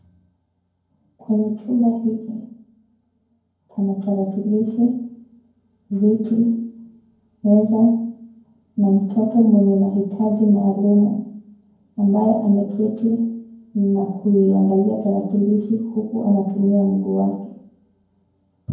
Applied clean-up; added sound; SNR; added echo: none; none; none; reverberation time 0.9 s.